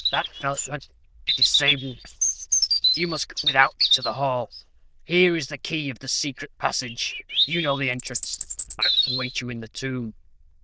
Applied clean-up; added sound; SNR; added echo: neural diffusion model UNIVERSE++.